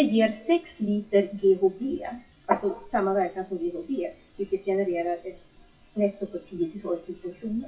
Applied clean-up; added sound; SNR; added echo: classical method WPE with log-MMSE.